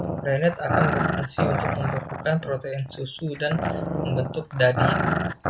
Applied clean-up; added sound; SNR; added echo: none; Growling; 0 dB; none.